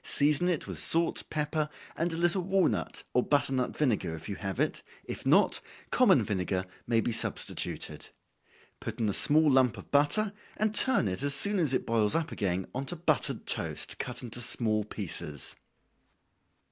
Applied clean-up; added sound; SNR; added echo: none; none; none; none.